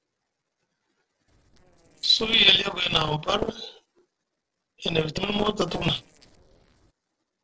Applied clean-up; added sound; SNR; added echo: neural separator model SepFormer DNS4.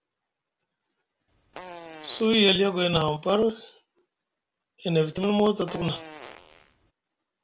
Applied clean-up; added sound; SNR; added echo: none; Fart; 17 dB; none.